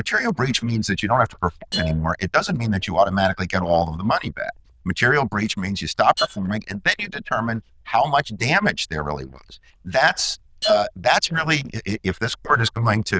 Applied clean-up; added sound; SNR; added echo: neural diffusion model UNIVERSE++.